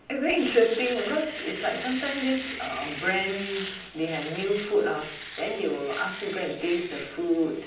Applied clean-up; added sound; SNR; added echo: none; Domestic sounds, home sounds; 11 dB; reverberation time 0.6 s.